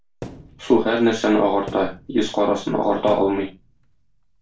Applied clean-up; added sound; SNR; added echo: none; Thump, thud; 20 dB; reverberation time 0.3 s.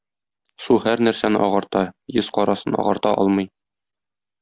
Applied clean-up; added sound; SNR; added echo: none; none; none; none.